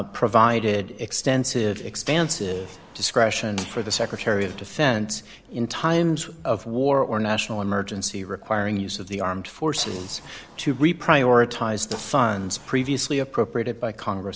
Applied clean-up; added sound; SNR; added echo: none; none; none; none.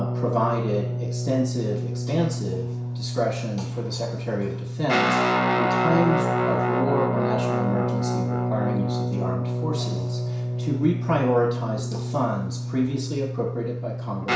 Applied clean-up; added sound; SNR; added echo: none; Guitar; -2 dB; reverberation time 0.6 s.